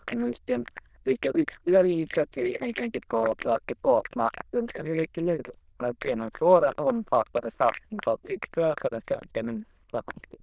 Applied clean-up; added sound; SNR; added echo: neural diffusion model UNIVERSE++.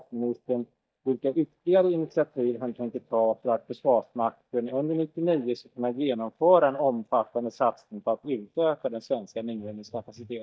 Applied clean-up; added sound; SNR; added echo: neural mask model DeepFilterNet 3.